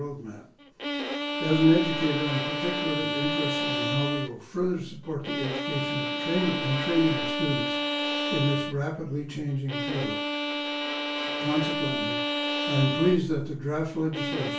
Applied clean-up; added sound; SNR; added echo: none; Bowed string instrument; 2 dB; reverberation time 0.3 s.